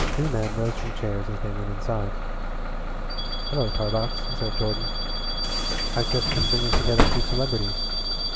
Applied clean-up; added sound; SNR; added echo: none; Bus / Alarm; -4 dB; none.